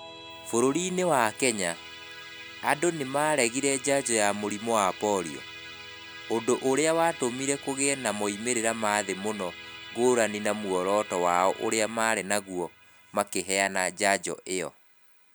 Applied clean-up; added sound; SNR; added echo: none; Musical instrument; 16 dB; none.